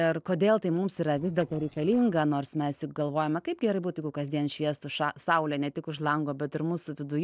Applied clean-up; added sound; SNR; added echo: neural separator model SepFormer DNS4.